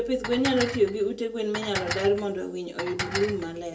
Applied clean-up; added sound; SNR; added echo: none; Dishes, pots, and pans; 8 dB; reverberation time 0.2 s.